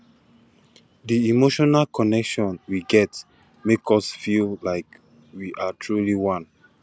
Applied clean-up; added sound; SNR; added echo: none; none; none; none.